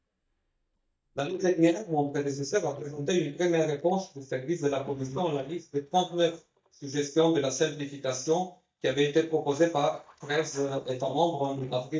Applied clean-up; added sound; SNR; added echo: neural mask model DeepFilterNet 3.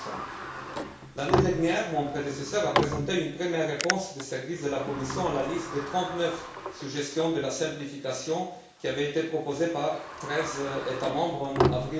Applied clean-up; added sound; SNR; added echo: none; Sliding door; 4 dB; reverberation time 0.6 s.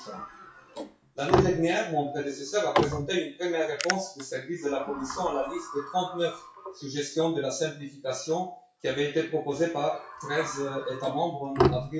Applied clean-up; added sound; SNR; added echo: classical method WPE with log-MMSE.